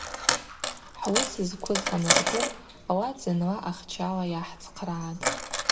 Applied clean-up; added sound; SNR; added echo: none; Coin (dropping); -1 dB; reverberation time 1.6 s.